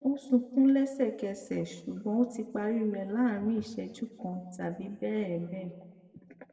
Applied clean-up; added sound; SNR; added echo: none; none; none; reverberation time 1.1 s.